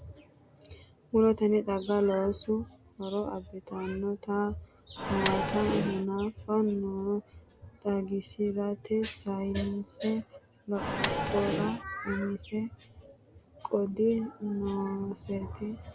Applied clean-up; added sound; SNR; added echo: none; Microwave oven; 0 dB; none.